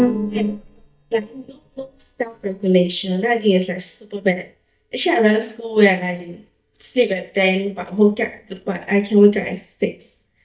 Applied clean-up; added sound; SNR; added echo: neural mask model DeepFilterNet 3.